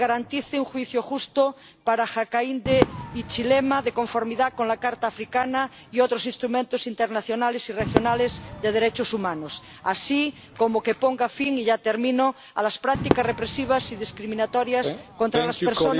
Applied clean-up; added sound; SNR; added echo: none; Crowd / Fireworks; 10 dB; none.